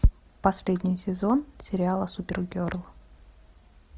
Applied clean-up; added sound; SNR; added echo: none; none; none; none.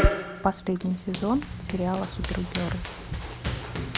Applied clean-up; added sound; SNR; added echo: none; Run; 4 dB; none.